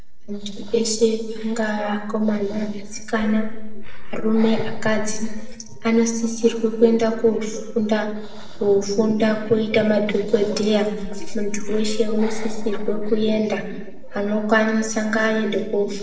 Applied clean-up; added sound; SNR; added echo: neural separator model SepFormer DNS4.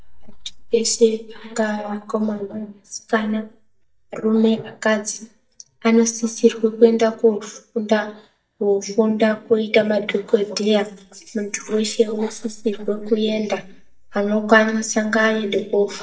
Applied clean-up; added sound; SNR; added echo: neural mask model DeepFilterNet 3.